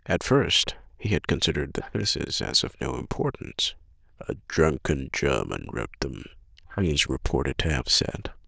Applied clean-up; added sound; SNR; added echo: neural diffusion model UNIVERSE++.